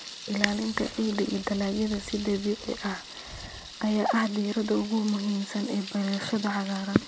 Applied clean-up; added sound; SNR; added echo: none; Thunder; 13 dB; none.